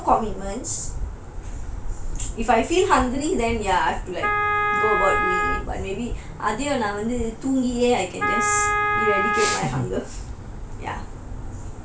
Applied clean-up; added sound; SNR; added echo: none; Wind instrument, woodwind instrument; 0 dB; none.